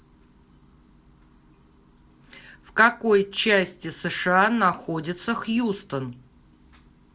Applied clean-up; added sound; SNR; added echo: none; none; none; none.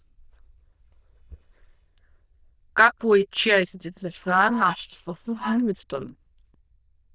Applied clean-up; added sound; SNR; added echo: neural diffusion model UNIVERSE++.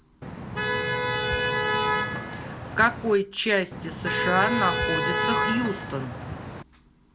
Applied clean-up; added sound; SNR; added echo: none; Motor vehicle (road); -1 dB; none.